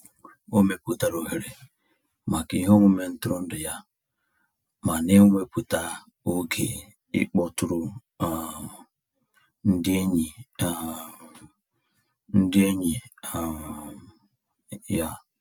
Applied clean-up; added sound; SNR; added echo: none; none; none; none.